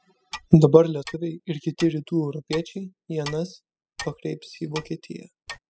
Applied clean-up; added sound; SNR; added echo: classical method spectral subtraction.